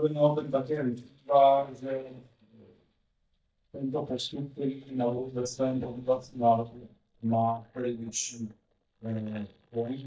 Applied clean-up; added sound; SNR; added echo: neural mask model DeepFilterNet 3.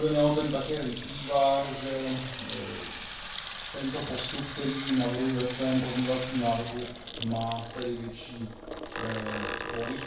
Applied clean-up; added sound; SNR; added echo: none; Sink (filling or washing) / Water tap, faucet; 6 dB; reverberation time 0.6 s.